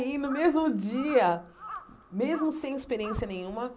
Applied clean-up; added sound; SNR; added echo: none; Crow; 17 dB; none.